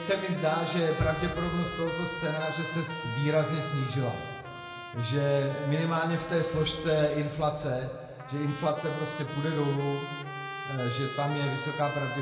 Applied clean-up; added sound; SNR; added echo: none; Trumpet; 10 dB; reverberation time 1.9 s.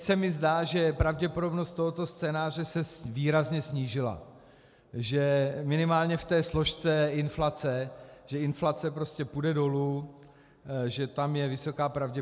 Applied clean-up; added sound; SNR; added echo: none; none; none; none.